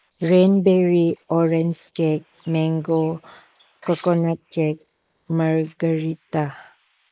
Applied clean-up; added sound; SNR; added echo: neural mask model Resemble Enhance denoiser.